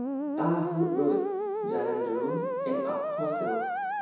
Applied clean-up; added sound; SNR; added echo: none; Musical instrument; -1 dB; reverberation time 0.7 s.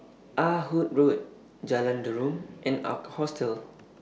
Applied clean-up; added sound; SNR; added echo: none; none; none; none.